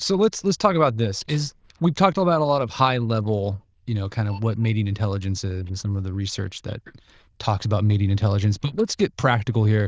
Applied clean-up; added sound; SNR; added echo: neural diffusion model UNIVERSE++.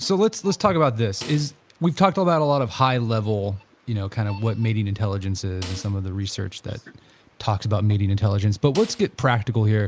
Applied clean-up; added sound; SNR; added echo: none; Snare drum; 20 dB; none.